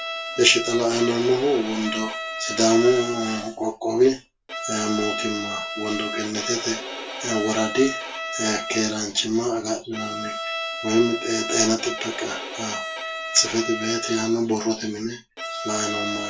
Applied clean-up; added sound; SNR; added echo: none; Bowed string instrument; 8 dB; reverberation time 0.2 s.